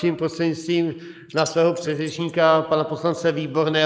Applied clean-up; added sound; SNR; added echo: neural mask model Resemble Enhance denoiser.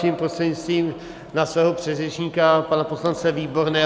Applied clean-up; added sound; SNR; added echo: none; none; none; none.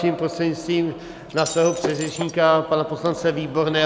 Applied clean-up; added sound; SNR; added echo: none; Shatter; 10 dB; none.